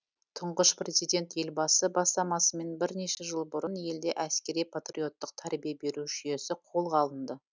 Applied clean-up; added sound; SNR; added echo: none; none; none; none.